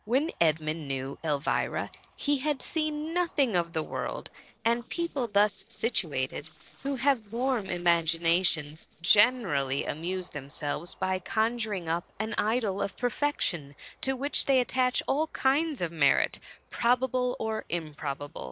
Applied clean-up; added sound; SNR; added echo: neural separator model SepFormer DNS4.